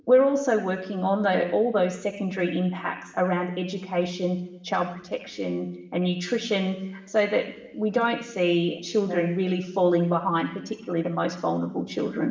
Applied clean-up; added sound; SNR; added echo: none; Brass instrument; 15 dB; reverberation time 0.9 s.